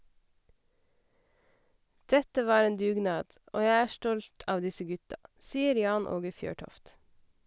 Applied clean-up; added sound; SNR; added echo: none; none; none; none.